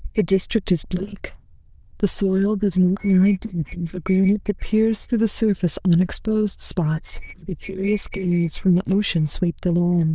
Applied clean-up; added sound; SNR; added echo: neural diffusion model UNIVERSE++.